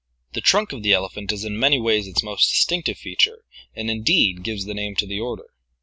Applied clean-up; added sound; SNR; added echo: none; none; none; none.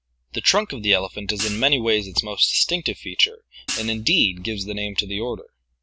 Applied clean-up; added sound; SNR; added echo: none; Hi-hat; 10 dB; none.